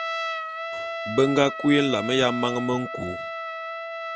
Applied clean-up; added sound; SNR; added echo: none; Trumpet; 6 dB; none.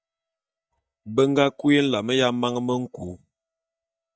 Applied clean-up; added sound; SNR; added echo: neural mask model DeepFilterNet 3.